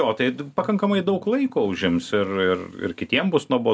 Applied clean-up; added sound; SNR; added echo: none; none; none; none.